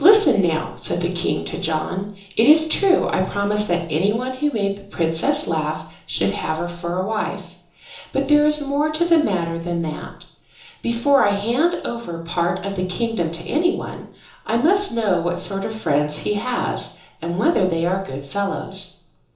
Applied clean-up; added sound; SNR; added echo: none; none; none; reverberation time 0.6 s.